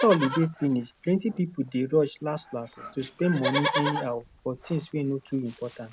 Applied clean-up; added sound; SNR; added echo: none; Livestock, farm animals, working animals; 8 dB; none.